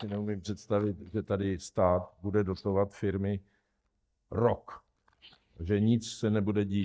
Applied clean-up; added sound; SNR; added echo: neural mask model DeepFilterNet 3.